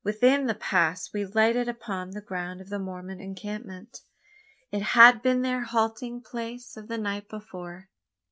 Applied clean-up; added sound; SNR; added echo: none; none; none; none.